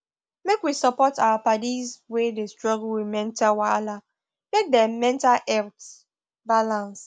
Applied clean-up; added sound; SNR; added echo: none; none; none; none.